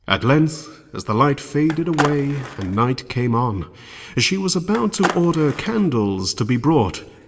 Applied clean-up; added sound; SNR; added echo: none; Skateboard; 8 dB; reverberation time 0.8 s.